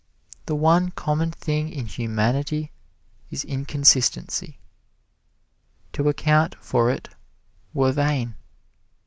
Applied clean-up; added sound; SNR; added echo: none; none; none; none.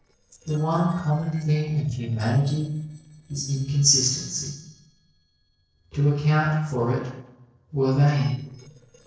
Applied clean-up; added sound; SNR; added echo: neural separator model SepFormer DNS4.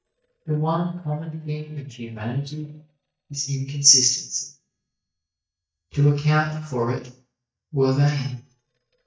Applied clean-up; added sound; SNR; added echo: neural mask model DeepFilterNet 3.